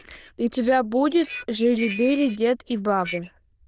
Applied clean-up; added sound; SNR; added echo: neural diffusion model UNIVERSE++.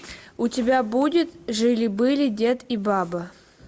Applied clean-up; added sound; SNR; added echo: none; none; none; none.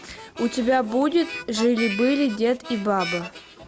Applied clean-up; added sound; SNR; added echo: none; Harmonica; 12 dB; none.